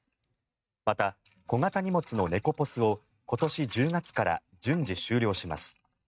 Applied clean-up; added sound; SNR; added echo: neural mask model RNNoise.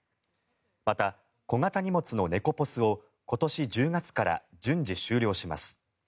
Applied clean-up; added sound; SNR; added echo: none; none; none; none.